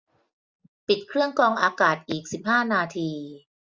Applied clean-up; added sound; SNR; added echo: none; none; none; none.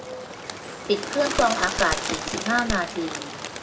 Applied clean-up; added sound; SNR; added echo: none; Bird; 4 dB; reverberation time 0.2 s.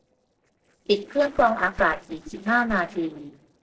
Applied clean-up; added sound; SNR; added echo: neural separator model SepFormer DNS4.